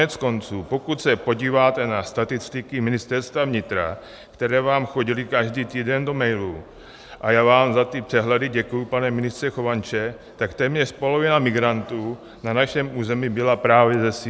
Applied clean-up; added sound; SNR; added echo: none; none; none; none.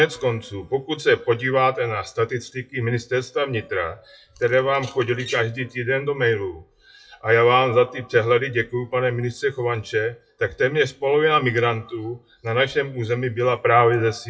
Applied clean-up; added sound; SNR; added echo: classical method WPE with log-MMSE.